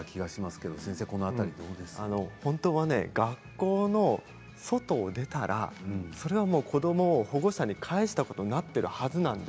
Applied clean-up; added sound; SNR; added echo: none; none; none; none.